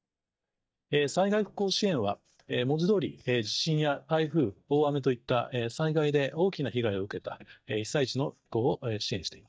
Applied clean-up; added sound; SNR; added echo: neural mask model DeepFilterNet 3.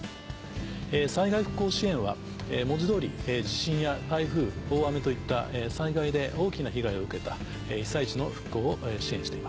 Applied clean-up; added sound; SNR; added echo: none; Mechanical fan; 13 dB; none.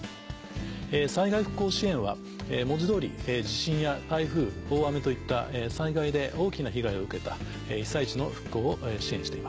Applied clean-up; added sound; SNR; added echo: none; none; none; none.